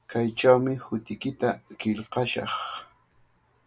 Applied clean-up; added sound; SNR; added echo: none; none; none; none.